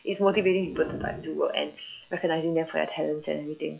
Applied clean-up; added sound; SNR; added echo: classical method log-MMSE.